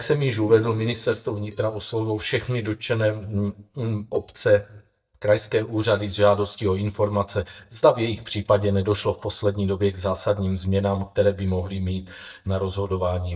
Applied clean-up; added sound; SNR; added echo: neural mask model DeepFilterNet 3.